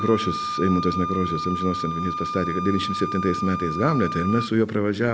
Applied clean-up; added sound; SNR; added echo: none; Wind instrument, woodwind instrument; 5 dB; none.